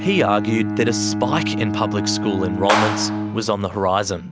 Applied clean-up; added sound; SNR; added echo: none; Clapping + Bowed string instrument; 2 dB; none.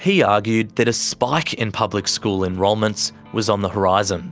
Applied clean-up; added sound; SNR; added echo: none; none; none; none.